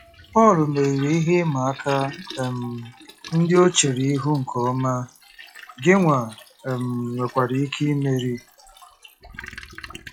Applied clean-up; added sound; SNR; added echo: classical method log-MMSE.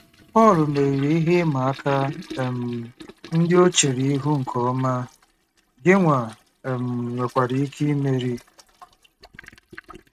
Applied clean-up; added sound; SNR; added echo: neural mask model RNNoise.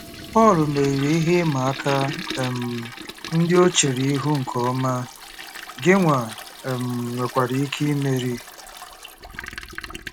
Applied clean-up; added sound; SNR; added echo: none; Toilet flush; 13 dB; none.